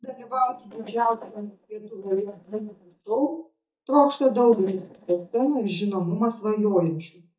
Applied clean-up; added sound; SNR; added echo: neural mask model DeepFilterNet 3.